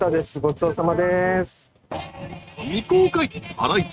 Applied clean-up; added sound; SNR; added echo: neural mask model RNNoise.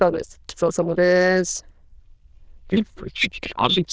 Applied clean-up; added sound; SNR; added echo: neural diffusion model UNIVERSE++.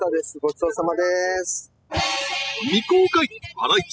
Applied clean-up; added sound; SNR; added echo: classical method spectral subtraction.